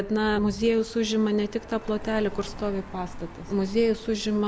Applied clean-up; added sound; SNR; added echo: none; Car passing by; 15 dB; none.